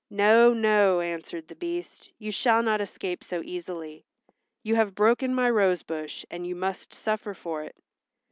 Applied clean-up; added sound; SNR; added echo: none; none; none; none.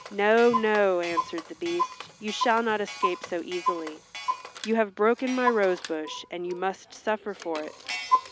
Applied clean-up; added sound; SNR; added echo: none; Clock; 6 dB; none.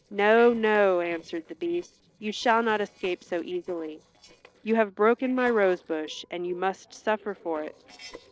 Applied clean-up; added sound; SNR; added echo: neural separator model SepFormer DNS4.